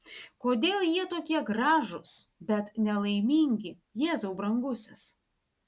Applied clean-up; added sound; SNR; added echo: none; none; none; none.